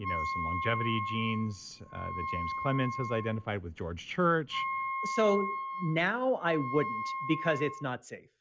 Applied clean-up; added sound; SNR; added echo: none; Wind instrument, woodwind instrument; 5 dB; none.